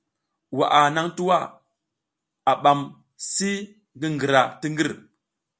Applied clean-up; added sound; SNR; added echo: none; none; none; none.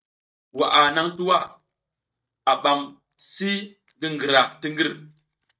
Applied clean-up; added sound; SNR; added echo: neural mask model DeepFilterNet 3.